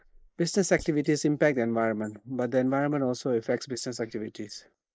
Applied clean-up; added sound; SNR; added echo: neural mask model Resemble Enhance denoiser.